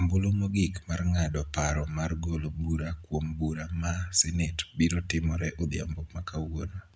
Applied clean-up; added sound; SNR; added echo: none; none; none; none.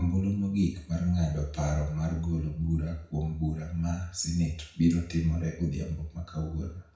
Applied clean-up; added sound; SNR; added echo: none; none; none; reverberation time 0.6 s.